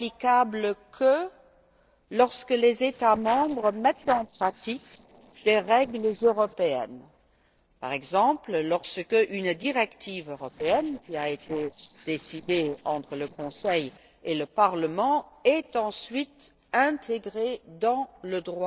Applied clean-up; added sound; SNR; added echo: neural separator model SepFormer DNS4.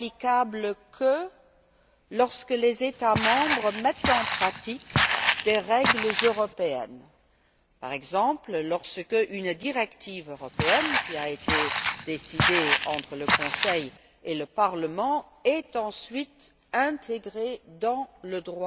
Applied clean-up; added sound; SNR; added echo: none; Walk, footsteps; -2 dB; none.